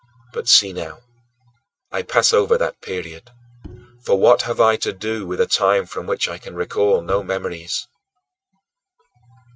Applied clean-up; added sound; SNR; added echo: neural mask model RNNoise.